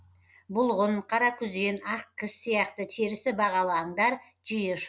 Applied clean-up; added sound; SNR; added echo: none; none; none; none.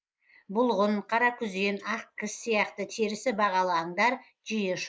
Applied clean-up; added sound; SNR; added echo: neural mask model Resemble Enhance denoiser.